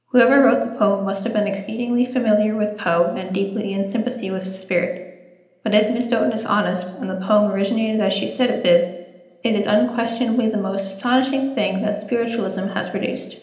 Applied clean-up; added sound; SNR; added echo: none; none; none; reverberation time 0.8 s.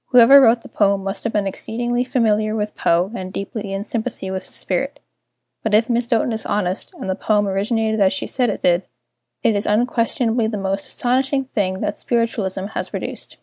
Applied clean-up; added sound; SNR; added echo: none; none; none; none.